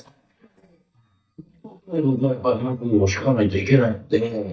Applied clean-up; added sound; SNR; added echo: neural mask model DeepFilterNet 3.